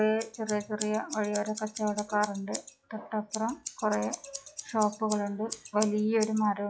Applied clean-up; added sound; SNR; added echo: classical method log-MMSE.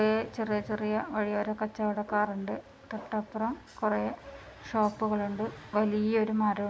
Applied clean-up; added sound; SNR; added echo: none; none; none; none.